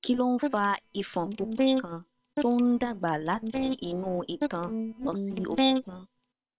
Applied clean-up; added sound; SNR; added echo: neural separator model SepFormer WHAM!.